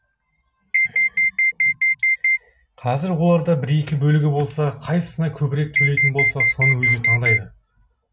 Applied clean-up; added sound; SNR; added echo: none; Alarm; -4 dB; none.